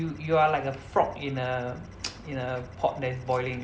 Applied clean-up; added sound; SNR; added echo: none; none; none; none.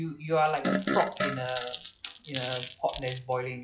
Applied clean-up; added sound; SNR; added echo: classical method log-MMSE.